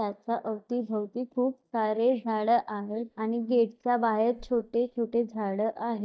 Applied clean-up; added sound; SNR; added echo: neural mask model DeepFilterNet 3.